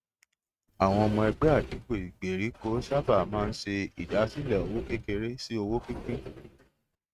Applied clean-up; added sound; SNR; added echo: neural mask model RNNoise.